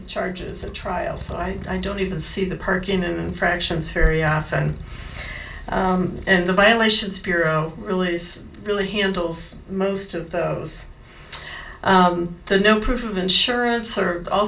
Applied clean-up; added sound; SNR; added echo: none; Motorcycle; 19 dB; reverberation time 0.3 s.